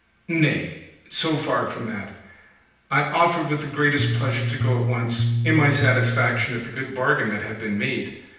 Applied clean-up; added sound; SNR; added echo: none; Bass guitar; -1 dB; reverberation time 0.9 s.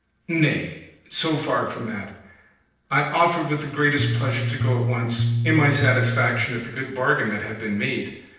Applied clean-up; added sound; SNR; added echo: neural separator model SepFormer DNS4.